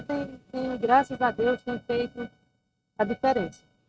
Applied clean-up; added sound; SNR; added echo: neural mask model RNNoise.